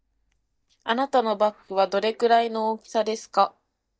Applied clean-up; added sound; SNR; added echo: neural mask model DeepFilterNet 3.